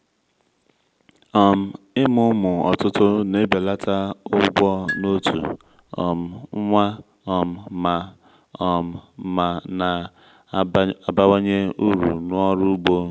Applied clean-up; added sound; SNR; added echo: none; Marimba, xylophone; 14 dB; none.